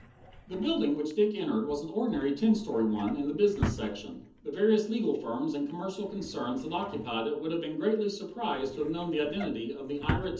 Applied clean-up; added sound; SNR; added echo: none; Drawer open or close; 12 dB; reverberation time 0.7 s.